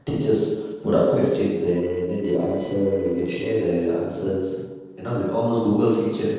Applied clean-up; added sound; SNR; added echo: neural separator model SepFormer DNS4.